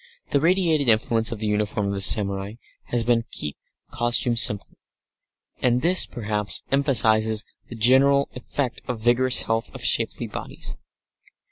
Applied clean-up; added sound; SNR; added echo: none; none; none; none.